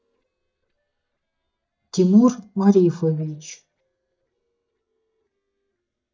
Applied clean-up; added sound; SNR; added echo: neural mask model DeepFilterNet 3.